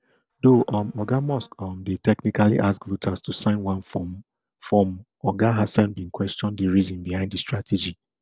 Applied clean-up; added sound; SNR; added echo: neural separator model SepFormer DNS4.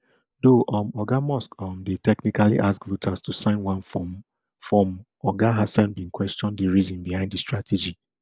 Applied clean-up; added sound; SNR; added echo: neural mask model Resemble Enhance denoiser.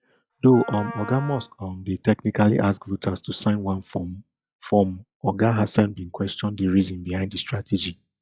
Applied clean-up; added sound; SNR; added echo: classical method log-MMSE.